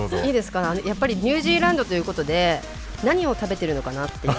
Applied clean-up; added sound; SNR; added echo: none; Scissors; 19 dB; none.